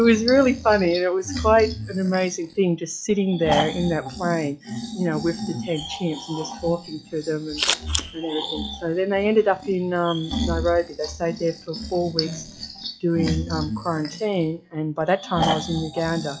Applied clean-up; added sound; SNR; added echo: classical method log-MMSE.